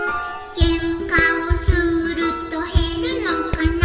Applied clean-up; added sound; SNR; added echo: none; Hammer; 8 dB; reverberation time 2.1 s.